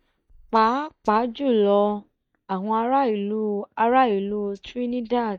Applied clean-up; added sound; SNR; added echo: neural mask model DeepFilterNet 3.